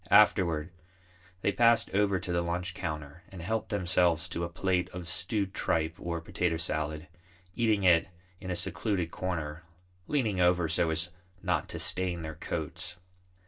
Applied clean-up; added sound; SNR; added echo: none; none; none; reverberation time 0.1 s.